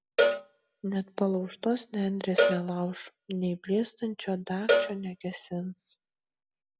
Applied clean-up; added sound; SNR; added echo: none; Cowbell; -1 dB; none.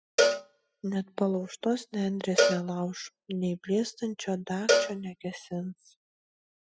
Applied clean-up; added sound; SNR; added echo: classical method spectral subtraction.